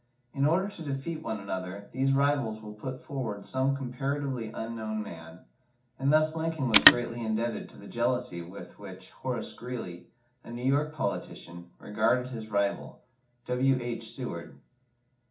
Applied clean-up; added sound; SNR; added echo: none; Telephone; -2 dB; reverberation time 0.4 s.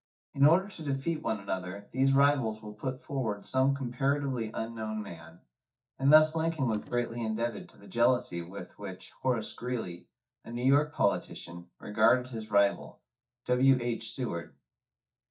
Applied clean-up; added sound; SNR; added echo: neural mask model DeepFilterNet 3.